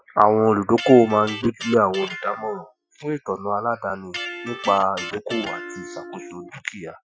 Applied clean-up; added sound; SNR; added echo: classical method Wiener filter.